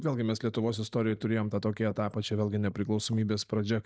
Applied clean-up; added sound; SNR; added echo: neural mask model DeepFilterNet 3.